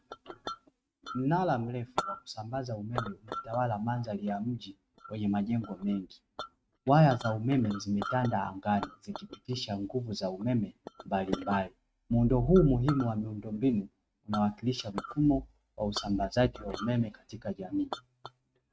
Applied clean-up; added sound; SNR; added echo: neural mask model RNNoise.